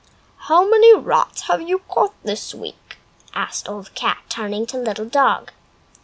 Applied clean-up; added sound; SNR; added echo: none; none; none; none.